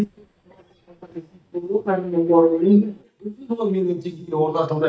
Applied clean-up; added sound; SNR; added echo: neural mask model DeepFilterNet 3.